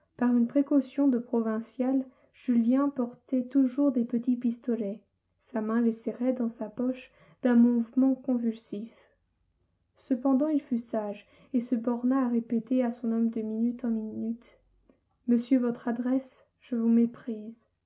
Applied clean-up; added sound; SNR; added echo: none; none; none; none.